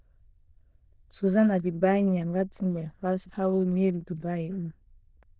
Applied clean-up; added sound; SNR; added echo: neural diffusion model UNIVERSE++.